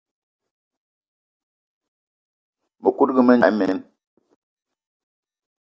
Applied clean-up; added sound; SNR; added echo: none; none; none; none.